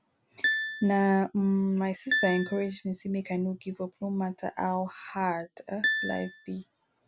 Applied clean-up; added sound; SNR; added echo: none; Piano; 3 dB; none.